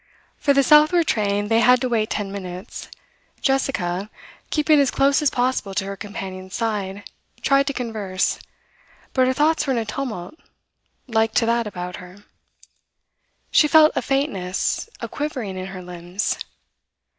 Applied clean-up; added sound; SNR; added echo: none; none; none; none.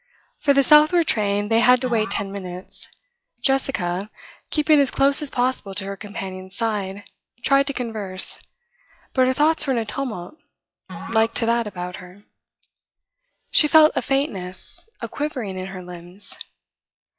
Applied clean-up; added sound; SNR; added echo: classical method log-MMSE.